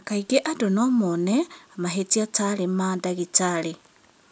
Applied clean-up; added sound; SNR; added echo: none; none; none; none.